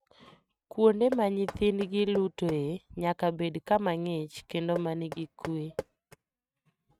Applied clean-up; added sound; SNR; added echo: neural mask model RNNoise.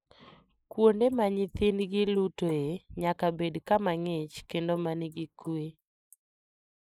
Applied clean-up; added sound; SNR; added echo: neural mask model Resemble Enhance denoiser.